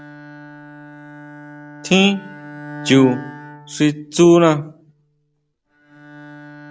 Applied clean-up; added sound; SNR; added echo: none; Bowed string instrument; 17 dB; none.